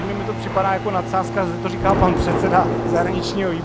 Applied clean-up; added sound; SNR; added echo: none; Bowed string instrument + Thunder / Rain; 1 dB; none.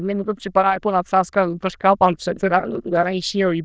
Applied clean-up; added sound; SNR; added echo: neural diffusion model UNIVERSE++.